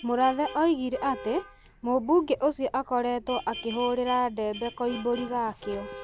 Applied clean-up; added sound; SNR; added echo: none; Vehicle horn, car horn, honking; 16 dB; none.